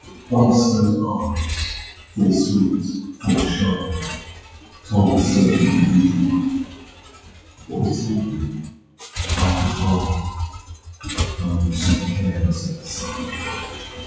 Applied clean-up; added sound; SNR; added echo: classical method WPE with log-MMSE.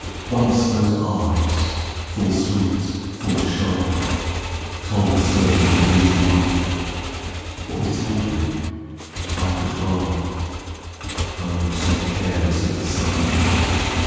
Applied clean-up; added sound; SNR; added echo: none; Motorcycle / Engine; 3 dB; reverberation time 2.1 s.